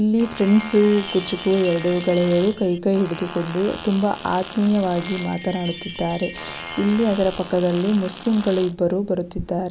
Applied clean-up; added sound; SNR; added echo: none; Fart + Chime; 14 dB; none.